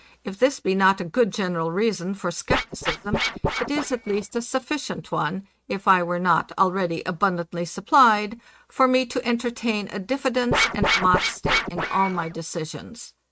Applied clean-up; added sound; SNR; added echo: neural mask model RNNoise.